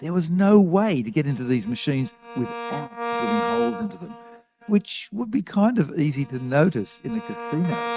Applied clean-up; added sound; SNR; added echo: neural mask model RNNoise.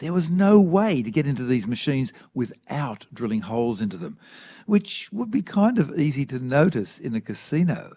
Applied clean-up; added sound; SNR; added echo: none; none; none; none.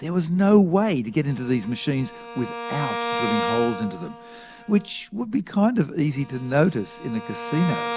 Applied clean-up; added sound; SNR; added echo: none; Bowed string instrument; 9 dB; none.